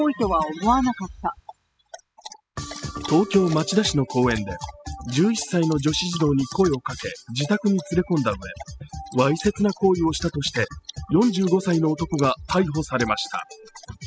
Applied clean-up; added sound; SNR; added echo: classical method spectral subtraction.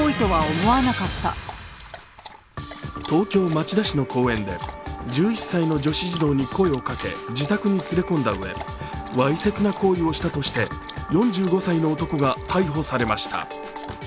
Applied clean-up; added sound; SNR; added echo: none; Dog; 19 dB; none.